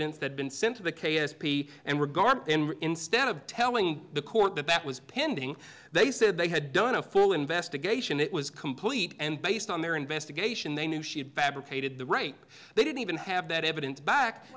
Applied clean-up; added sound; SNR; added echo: none; none; none; none.